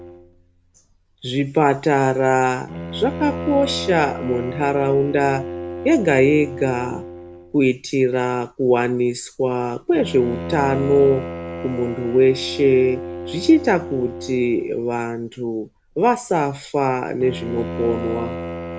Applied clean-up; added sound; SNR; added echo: none; Bowed string instrument; 12 dB; none.